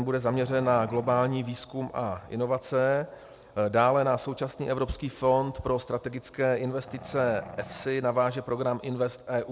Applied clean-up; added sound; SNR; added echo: none; Growling; 16 dB; none.